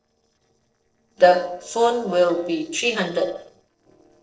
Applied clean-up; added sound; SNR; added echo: neural separator model SepFormer DNS4.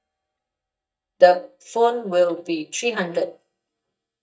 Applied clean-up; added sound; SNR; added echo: neural mask model DeepFilterNet 3.